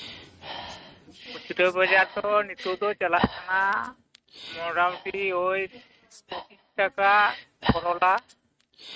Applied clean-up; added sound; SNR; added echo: neural mask model RNNoise.